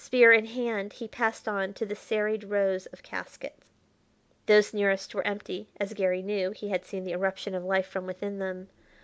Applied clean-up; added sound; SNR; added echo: none; none; none; none.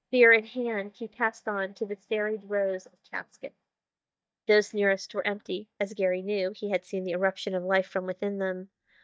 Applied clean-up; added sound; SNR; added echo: neural mask model DeepFilterNet 3.